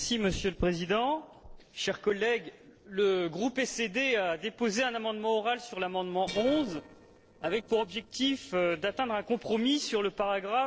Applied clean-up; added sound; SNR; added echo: neural separator model SepFormer DNS4.